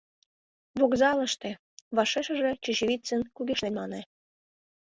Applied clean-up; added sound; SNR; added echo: none; none; none; none.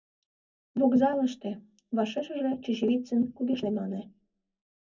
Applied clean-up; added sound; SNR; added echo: none; none; none; reverberation time 0.3 s.